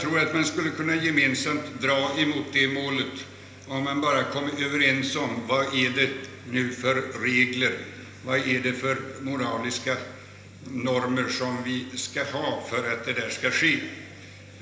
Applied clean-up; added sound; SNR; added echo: none; none; none; reverberation time 1.0 s.